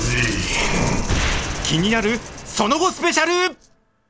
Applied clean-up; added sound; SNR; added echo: none; Rattle (instrument); 16 dB; none.